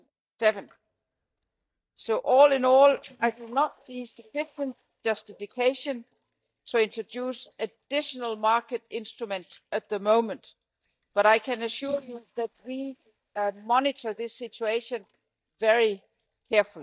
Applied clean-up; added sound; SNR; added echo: neural mask model DeepFilterNet 3.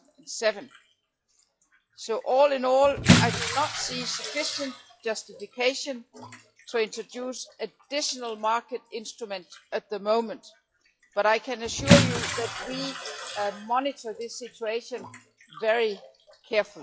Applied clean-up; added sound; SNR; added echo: classical method log-MMSE.